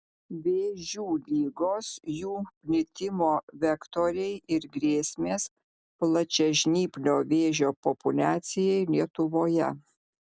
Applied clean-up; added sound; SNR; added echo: none; none; none; none.